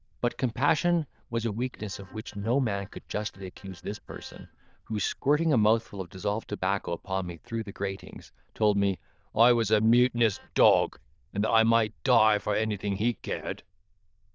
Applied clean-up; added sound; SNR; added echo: neural diffusion model UNIVERSE++.